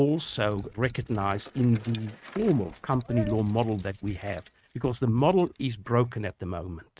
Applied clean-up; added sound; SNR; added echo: neural mask model RNNoise.